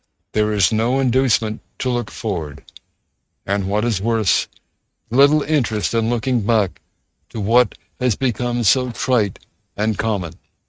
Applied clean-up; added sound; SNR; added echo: neural mask model RNNoise.